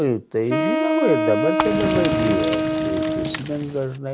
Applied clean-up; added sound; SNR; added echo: none; Wind instrument, woodwind instrument + Fire; -2 dB; none.